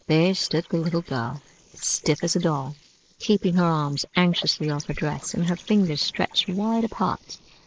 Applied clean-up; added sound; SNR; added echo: neural mask model Resemble Enhance denoiser.